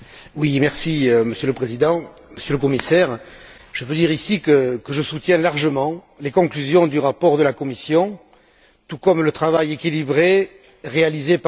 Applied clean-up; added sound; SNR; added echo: none; none; none; none.